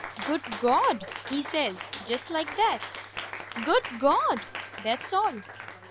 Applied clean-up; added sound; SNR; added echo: none; Cheering; 10 dB; none.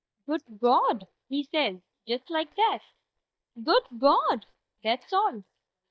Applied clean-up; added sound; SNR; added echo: neural mask model DeepFilterNet 3.